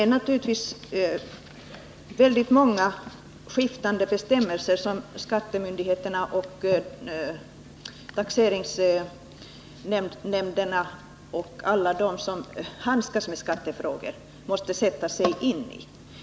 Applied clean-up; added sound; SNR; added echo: none; none; none; none.